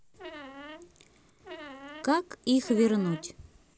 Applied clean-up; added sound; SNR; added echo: none; Squeak; 16 dB; none.